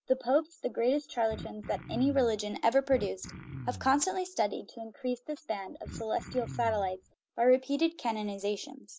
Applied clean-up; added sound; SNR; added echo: none; Cough; 13 dB; none.